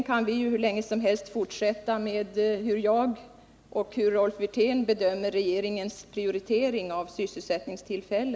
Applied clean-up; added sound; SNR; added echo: none; none; none; none.